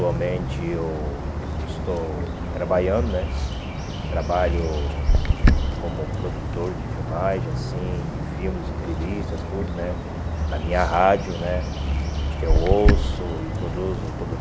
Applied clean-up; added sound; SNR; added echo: none; Bird; -3 dB; none.